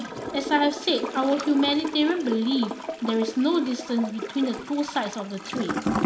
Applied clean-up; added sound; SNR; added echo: none; Toilet flush / Gurgling; 7 dB; none.